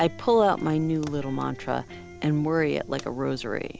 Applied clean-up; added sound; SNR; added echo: none; Fire; 18 dB; none.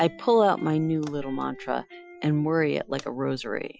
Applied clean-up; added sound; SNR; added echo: classical method Wiener filter.